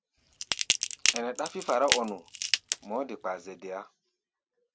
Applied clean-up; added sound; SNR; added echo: none; Crackle / Crushing; -3 dB; none.